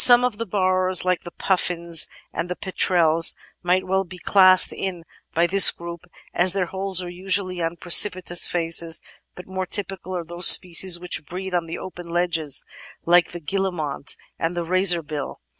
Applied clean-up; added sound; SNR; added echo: none; none; none; none.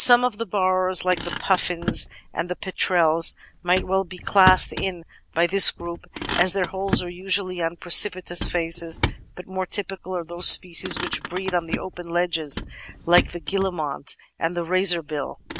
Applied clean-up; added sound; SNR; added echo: none; Motor vehicle (road); 11 dB; none.